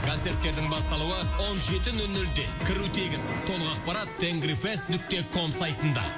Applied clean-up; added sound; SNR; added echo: none; Bowed string instrument; 13 dB; none.